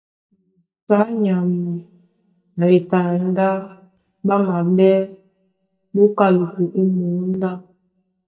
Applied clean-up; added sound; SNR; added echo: neural mask model DeepFilterNet 3.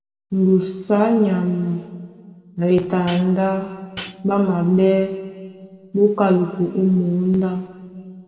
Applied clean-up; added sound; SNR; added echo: none; Hi-hat; 9 dB; reverberation time 1.9 s.